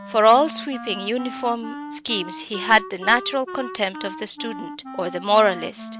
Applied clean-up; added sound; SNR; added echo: none; Wind instrument, woodwind instrument; 13 dB; none.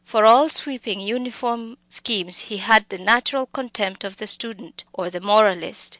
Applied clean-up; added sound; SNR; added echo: none; none; none; none.